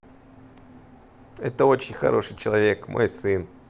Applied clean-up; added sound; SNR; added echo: none; none; none; none.